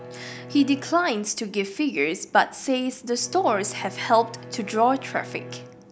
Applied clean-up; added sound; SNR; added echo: none; Bowed string instrument; 17 dB; none.